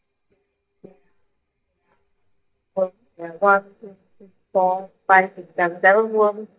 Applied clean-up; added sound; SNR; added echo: neural mask model DeepFilterNet 3.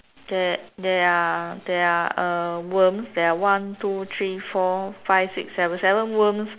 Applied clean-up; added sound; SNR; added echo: none; none; none; none.